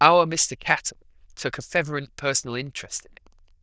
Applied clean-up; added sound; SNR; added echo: neural diffusion model UNIVERSE++.